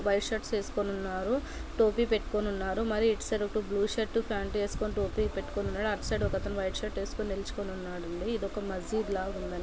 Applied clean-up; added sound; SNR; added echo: none; none; none; none.